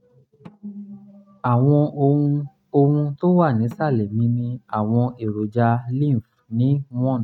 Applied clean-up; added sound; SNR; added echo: neural mask model RNNoise.